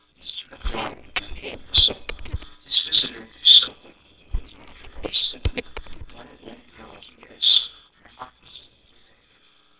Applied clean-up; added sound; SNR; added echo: neural separator model SepFormer WHAMR!.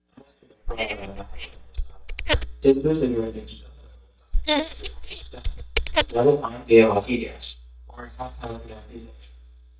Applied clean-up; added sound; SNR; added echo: neural mask model DeepFilterNet 3.